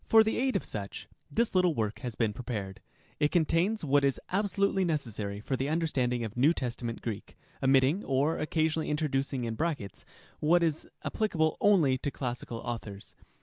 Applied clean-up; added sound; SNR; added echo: none; none; none; none.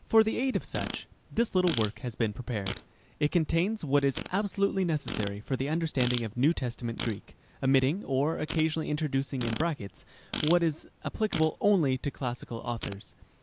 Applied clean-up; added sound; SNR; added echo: none; Fart; 13 dB; none.